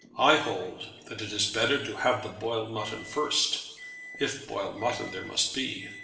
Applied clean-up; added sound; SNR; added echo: none; Microwave oven; 18 dB; reverberation time 1.0 s.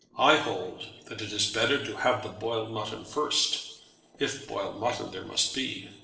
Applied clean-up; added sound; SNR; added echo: neural separator model SepFormer DNS4.